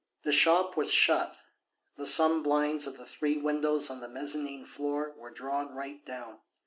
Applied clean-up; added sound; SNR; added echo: none; none; none; none.